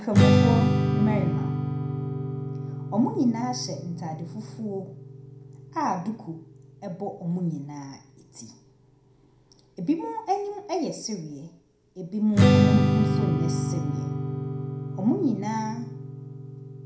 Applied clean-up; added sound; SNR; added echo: none; Strum; -3 dB; reverberation time 0.4 s.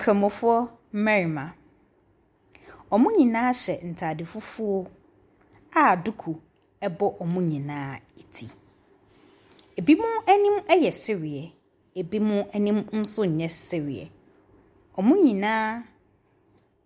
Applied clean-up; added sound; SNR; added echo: none; none; none; none.